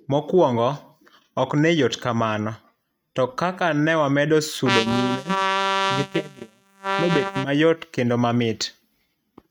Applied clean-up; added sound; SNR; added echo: neural mask model RNNoise.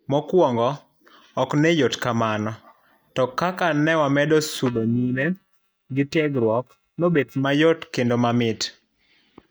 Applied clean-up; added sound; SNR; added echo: neural mask model DeepFilterNet 3.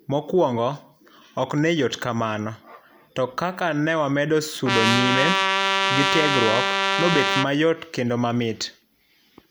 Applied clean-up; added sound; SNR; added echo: none; Trumpet; -2 dB; none.